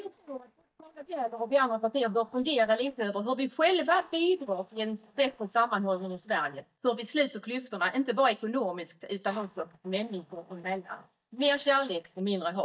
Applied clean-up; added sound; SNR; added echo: neural mask model DeepFilterNet 3.